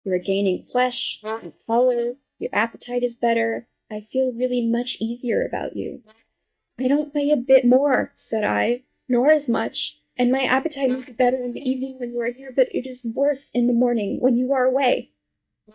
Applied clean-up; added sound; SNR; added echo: neural mask model DeepFilterNet 3.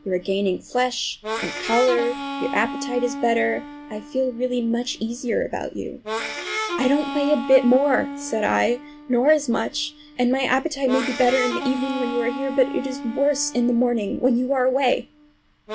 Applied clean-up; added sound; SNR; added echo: none; Harmonica; 9 dB; none.